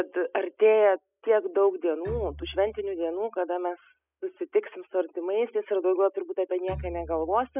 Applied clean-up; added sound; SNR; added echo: classical method spectral subtraction.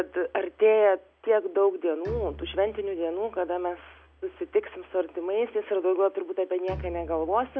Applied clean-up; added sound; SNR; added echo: none; Bowed string instrument; 19 dB; none.